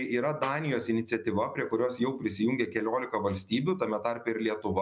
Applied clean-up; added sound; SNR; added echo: neural separator model SepFormer DNS4.